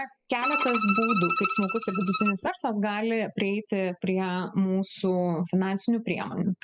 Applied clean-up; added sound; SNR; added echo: classical method spectral subtraction.